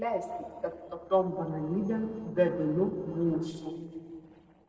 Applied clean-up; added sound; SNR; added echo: neural separator model SepFormer DNS4.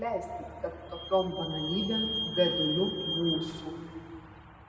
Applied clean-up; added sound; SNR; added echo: none; Squeak / Vehicle; 5 dB; reverberation time 2.2 s.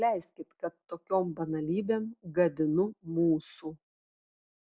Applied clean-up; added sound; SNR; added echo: none; none; none; none.